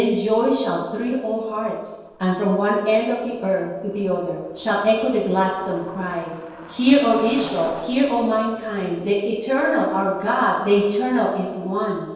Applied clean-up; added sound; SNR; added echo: neural separator model SepFormer DNS4.